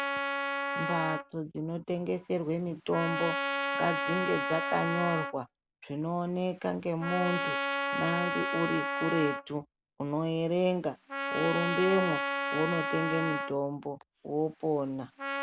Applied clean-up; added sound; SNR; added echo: none; Trumpet; 2 dB; none.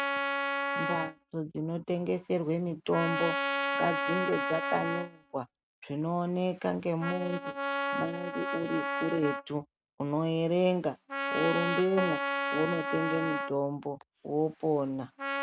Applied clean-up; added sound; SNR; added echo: neural mask model RNNoise.